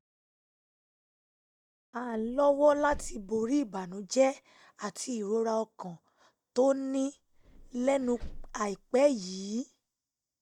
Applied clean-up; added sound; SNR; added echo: neural mask model DeepFilterNet 3.